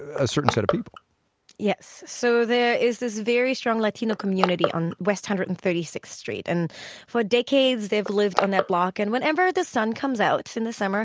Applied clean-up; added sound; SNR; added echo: none; Crushing; 10 dB; none.